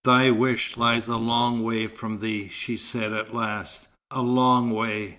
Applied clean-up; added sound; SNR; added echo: neural separator model SepFormer DNS4.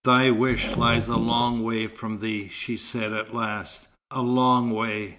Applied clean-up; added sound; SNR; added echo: none; Growling; 9 dB; none.